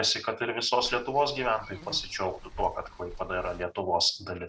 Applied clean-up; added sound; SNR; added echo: none; Walk, footsteps / Insect; 15 dB; none.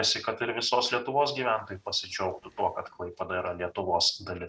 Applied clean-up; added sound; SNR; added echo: none; none; none; none.